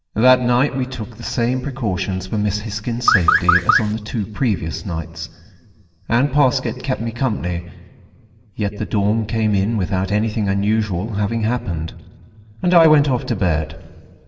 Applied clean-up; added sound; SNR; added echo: none; Car; -2 dB; reverberation time 2.1 s.